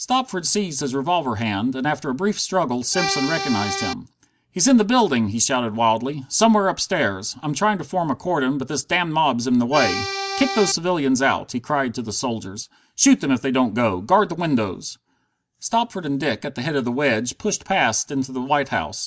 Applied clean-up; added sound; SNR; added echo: none; Accordion; 4 dB; none.